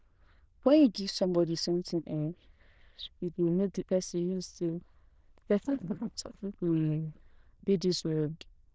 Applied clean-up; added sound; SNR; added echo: neural diffusion model UNIVERSE++.